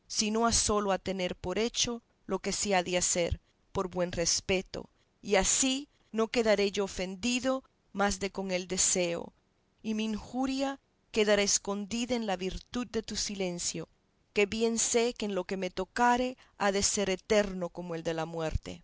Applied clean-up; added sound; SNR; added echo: none; none; none; none.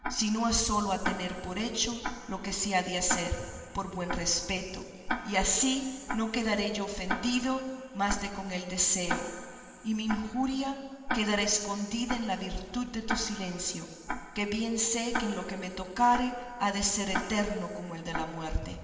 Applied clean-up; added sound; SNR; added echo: none; Tick-tock; 8 dB; reverberation time 2.9 s.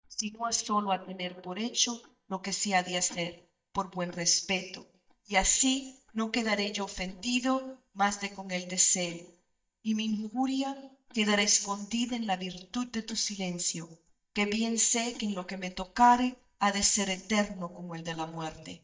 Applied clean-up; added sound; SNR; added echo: neural mask model DeepFilterNet 3.